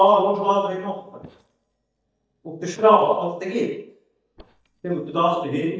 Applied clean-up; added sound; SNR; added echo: neural mask model DeepFilterNet 3.